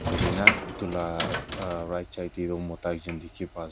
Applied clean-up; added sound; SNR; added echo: none; Sliding door / Train; -2 dB; none.